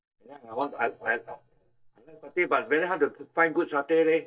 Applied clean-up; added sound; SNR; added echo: neural mask model DeepFilterNet 3.